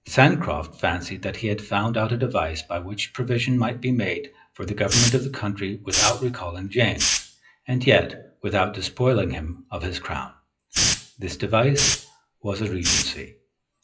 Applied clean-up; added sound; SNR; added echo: classical method WPE with log-MMSE.